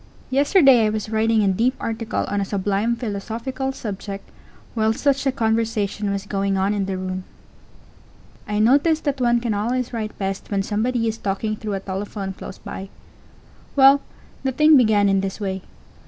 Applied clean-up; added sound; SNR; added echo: none; none; none; none.